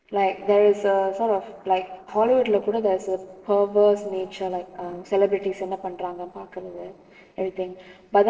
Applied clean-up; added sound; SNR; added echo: neural separator model SepFormer DNS4.